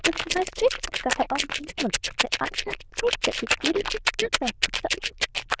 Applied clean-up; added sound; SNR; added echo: neural diffusion model UNIVERSE++.